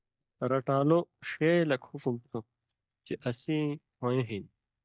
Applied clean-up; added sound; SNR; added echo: neural mask model DeepFilterNet 3.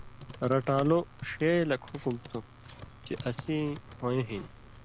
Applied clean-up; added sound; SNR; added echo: none; Computer keyboard; 14 dB; none.